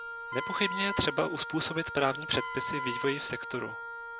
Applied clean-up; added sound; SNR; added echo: none; Wind instrument, woodwind instrument + Wind instrument, woodwind instrument; 6 dB; none.